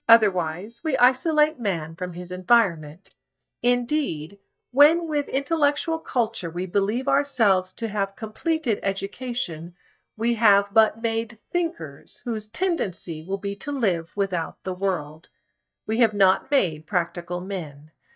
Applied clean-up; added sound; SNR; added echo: neural mask model DeepFilterNet 3.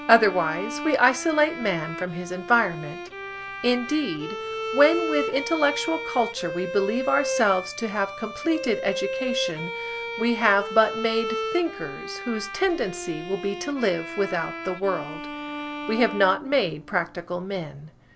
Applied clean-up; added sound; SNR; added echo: none; Bowed string instrument; 8 dB; none.